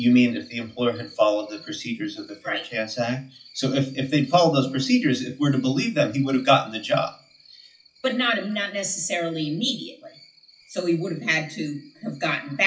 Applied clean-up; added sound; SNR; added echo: classical method WPE with log-MMSE.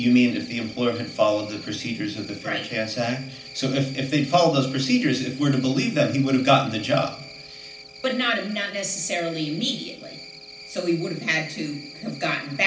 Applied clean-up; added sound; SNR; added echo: none; Cricket; 18 dB; reverberation time 0.4 s.